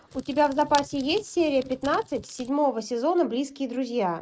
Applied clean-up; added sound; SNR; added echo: neural mask model RNNoise.